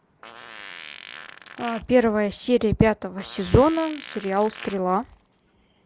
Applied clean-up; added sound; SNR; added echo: none; Fart; 19 dB; none.